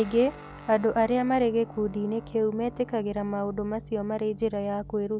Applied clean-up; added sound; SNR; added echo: none; Guitar; 18 dB; none.